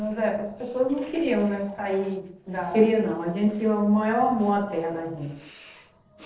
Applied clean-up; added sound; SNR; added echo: neural separator model SepFormer DNS4.